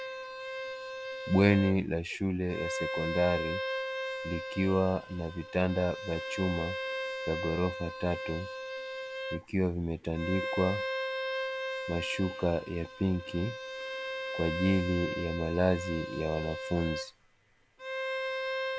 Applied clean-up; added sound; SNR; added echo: none; Bowed string instrument; 5 dB; none.